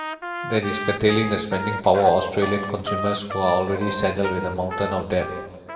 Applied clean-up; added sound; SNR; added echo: none; Trumpet; 8 dB; reverberation time 1.7 s.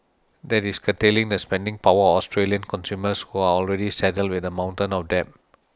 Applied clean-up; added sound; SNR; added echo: none; none; none; none.